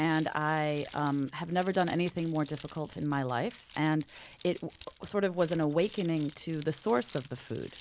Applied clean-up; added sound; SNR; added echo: none; Keys jangling; 15 dB; none.